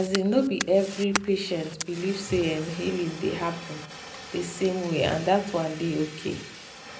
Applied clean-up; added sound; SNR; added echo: none; Fire; 12 dB; reverberation time 0.4 s.